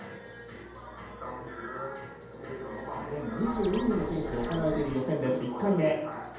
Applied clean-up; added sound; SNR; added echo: none; Bird; 10 dB; reverberation time 0.8 s.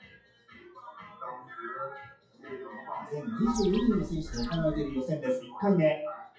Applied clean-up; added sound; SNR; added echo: classical method WPE with log-MMSE.